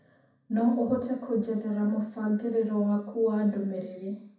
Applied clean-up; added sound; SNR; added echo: none; none; none; reverberation time 0.6 s.